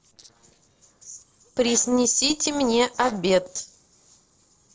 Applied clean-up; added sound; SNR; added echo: neural separator model SepFormer DNS4.